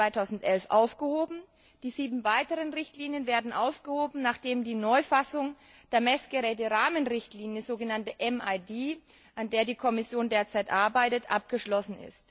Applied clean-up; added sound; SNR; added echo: none; none; none; none.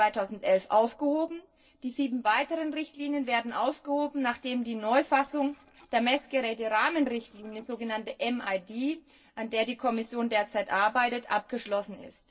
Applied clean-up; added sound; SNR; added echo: neural separator model SepFormer DNS4.